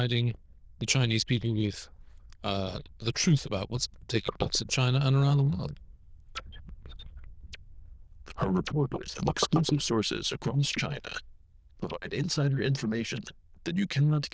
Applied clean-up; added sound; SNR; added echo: neural diffusion model UNIVERSE++.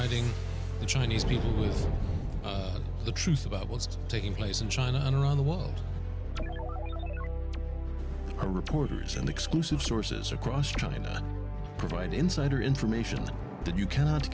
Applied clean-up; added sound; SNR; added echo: none; none; none; none.